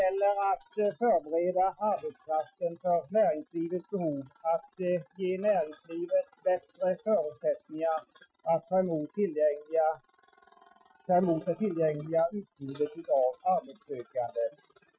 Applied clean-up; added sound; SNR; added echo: classical method Wiener filter.